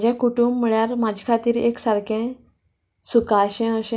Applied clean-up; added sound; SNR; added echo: none; none; none; none.